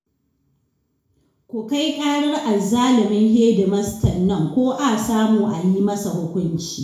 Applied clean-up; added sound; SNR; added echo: none; none; none; reverberation time 0.6 s.